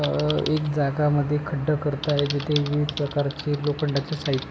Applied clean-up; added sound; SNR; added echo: none; Typing; 13 dB; none.